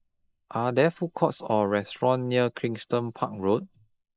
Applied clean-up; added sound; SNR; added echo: neural mask model Resemble Enhance denoiser.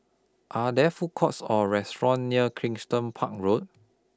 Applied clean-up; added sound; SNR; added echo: none; none; none; none.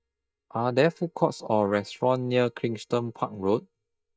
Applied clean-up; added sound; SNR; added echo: neural mask model DeepFilterNet 3.